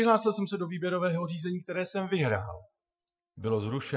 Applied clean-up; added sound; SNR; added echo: classical method Wiener filter.